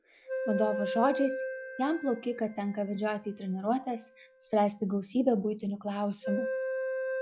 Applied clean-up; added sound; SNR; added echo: classical method log-MMSE.